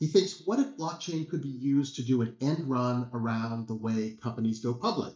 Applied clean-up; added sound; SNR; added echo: neural mask model DeepFilterNet 3.